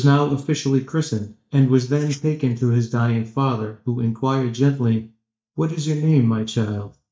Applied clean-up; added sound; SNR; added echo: neural mask model DeepFilterNet 3.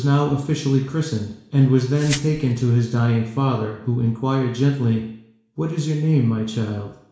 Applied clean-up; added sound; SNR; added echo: none; Glass; 15 dB; reverberation time 0.7 s.